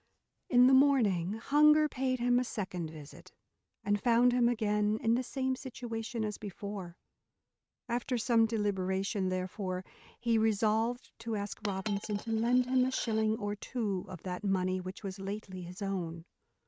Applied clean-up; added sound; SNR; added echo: neural mask model RNNoise.